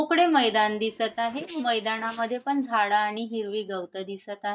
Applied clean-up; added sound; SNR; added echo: neural mask model DeepFilterNet 3.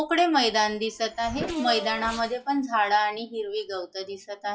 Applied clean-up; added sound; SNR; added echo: classical method log-MMSE.